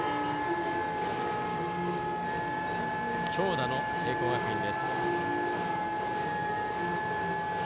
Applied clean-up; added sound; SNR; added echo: none; Wind instrument, woodwind instrument; -1 dB; none.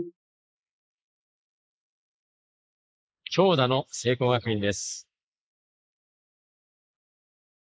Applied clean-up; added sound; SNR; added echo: neural mask model Resemble Enhance denoiser.